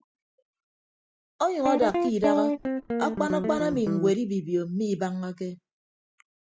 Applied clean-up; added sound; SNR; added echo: none; Guitar; 0 dB; none.